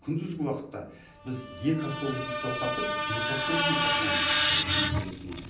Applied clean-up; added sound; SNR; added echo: none; Screech; -4 dB; reverberation time 0.6 s.